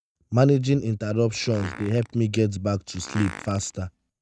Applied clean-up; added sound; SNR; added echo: neural mask model RNNoise.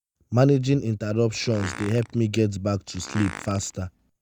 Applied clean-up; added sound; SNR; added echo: none; Fart; 16 dB; none.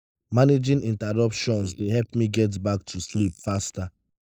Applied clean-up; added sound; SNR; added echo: neural mask model Resemble Enhance denoiser.